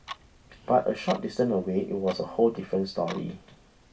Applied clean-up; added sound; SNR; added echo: none; Clock; 18 dB; reverberation time 0.2 s.